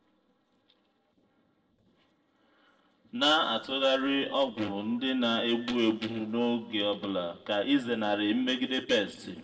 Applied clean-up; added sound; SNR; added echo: neural separator model SepFormer DNS4.